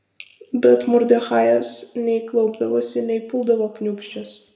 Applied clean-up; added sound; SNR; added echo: none; none; none; reverberation time 0.6 s.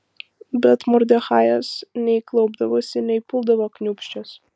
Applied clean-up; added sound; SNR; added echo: none; none; none; none.